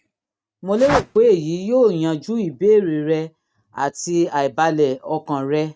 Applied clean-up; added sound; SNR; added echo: neural mask model RNNoise.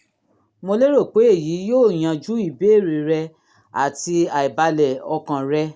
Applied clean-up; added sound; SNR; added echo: none; none; none; none.